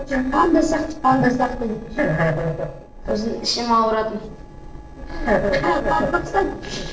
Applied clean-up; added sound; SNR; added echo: neural separator model SepFormer DNS4.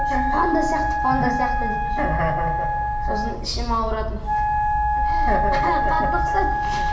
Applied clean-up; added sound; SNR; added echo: none; Wind instrument, woodwind instrument; 0 dB; reverberation time 0.8 s.